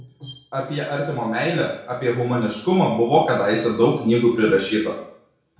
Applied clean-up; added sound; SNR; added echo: none; none; none; reverberation time 0.6 s.